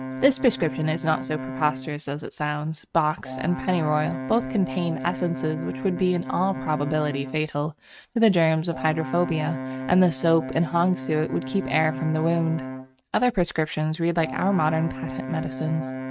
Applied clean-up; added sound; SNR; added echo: neural mask model RNNoise.